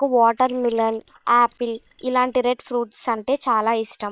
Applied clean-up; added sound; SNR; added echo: neural separator model SepFormer WHAM!.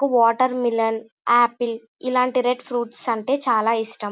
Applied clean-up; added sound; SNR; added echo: none; none; none; none.